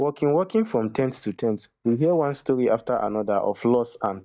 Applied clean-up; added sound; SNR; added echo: neural mask model DeepFilterNet 3.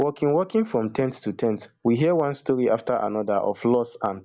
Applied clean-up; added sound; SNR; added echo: none; none; none; none.